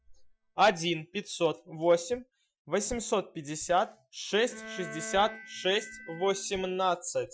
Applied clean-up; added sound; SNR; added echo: classical method Wiener filter.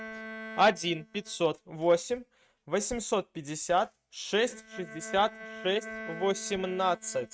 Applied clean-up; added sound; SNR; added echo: neural mask model RNNoise.